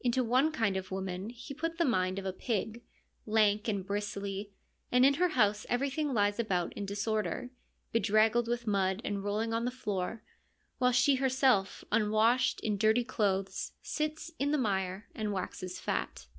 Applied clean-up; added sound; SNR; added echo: none; none; none; none.